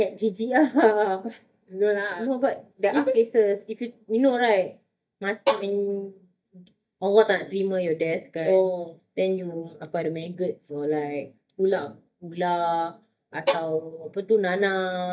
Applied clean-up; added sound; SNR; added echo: neural mask model DeepFilterNet 3.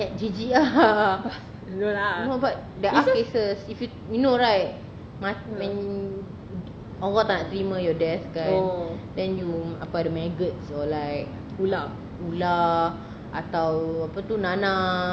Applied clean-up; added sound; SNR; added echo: none; none; none; none.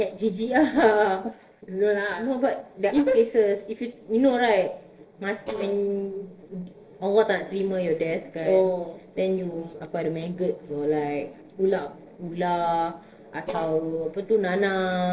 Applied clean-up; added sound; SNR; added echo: neural separator model SepFormer DNS4.